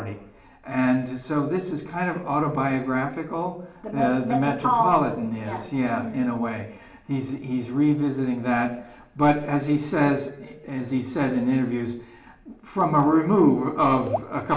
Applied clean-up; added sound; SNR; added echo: none; Raindrop / Drip; 8 dB; reverberation time 0.8 s.